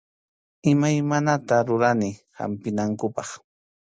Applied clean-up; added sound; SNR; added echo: none; none; none; none.